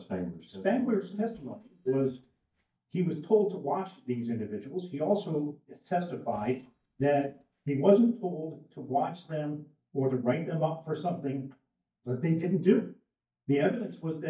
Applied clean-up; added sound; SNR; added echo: neural mask model DeepFilterNet 3.